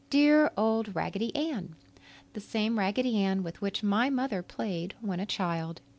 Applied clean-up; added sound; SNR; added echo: none; none; none; none.